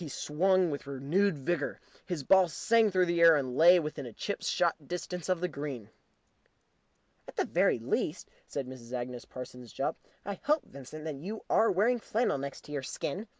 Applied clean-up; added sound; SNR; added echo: none; none; none; none.